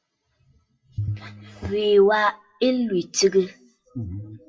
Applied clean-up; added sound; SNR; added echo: classical method WPE with log-MMSE.